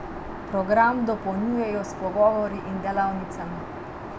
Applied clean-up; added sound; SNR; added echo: none; Aircraft; 10 dB; reverberation time 0.3 s.